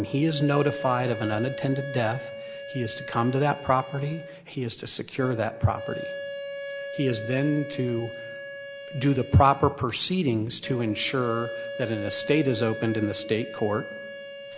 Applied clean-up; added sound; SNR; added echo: none; Wind instrument, woodwind instrument; 10 dB; none.